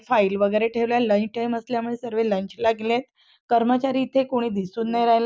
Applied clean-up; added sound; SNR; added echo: none; none; none; none.